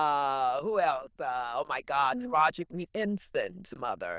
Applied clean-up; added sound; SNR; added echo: neural diffusion model UNIVERSE++.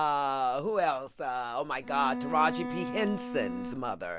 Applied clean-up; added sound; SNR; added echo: none; Bowed string instrument; 7 dB; none.